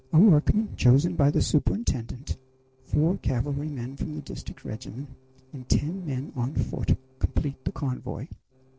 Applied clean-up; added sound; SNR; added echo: neural separator model SepFormer DNS4.